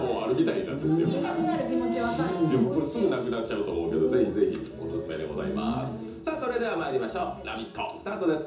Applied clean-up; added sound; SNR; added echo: none; none; none; reverberation time 0.6 s.